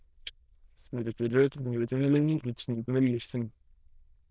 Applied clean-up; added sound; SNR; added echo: neural diffusion model UNIVERSE++.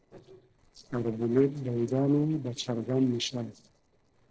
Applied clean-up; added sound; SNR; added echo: neural separator model SepFormer DNS4.